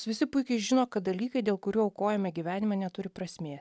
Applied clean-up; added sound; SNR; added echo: none; none; none; none.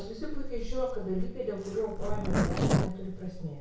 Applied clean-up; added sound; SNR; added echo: none; Zipper (clothing); -4 dB; reverberation time 0.6 s.